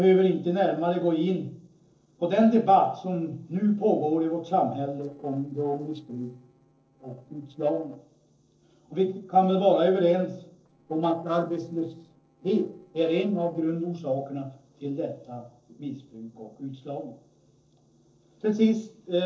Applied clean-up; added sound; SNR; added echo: neural separator model SepFormer DNS4.